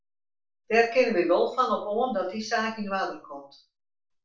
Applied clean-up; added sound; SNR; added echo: none; none; none; reverberation time 0.3 s.